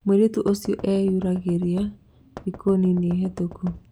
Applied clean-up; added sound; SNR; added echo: none; Knock; 19 dB; none.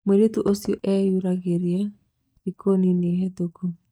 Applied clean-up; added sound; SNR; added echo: neural mask model DeepFilterNet 3.